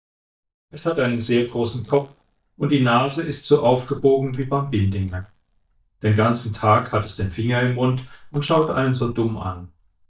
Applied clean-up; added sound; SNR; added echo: neural mask model DeepFilterNet 3.